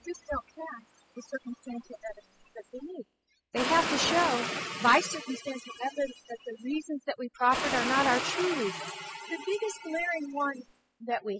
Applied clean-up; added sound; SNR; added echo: classical method spectral subtraction.